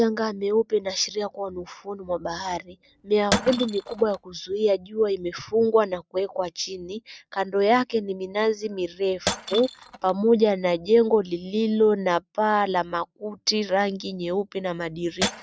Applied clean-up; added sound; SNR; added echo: neural mask model RNNoise.